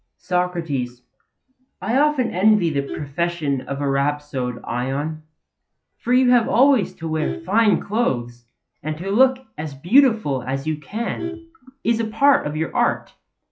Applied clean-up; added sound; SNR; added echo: classical method log-MMSE.